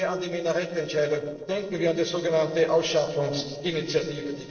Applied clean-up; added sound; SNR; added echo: neural separator model SepFormer DNS4.